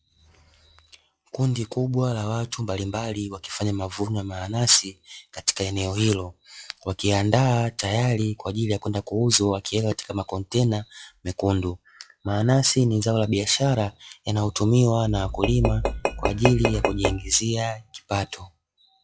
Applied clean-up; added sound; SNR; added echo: classical method log-MMSE.